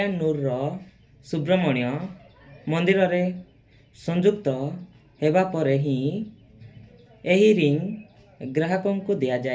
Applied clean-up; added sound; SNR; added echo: none; none; none; reverberation time 0.3 s.